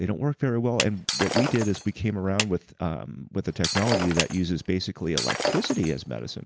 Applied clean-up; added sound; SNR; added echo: none; Shatter + Clapping; 4 dB; none.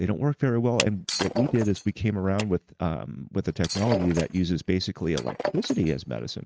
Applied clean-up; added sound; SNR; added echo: neural mask model RNNoise.